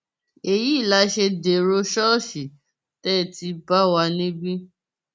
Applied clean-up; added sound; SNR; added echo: none; none; none; none.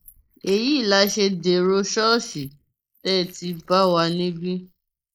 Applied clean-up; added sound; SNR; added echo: neural mask model Resemble Enhance denoiser.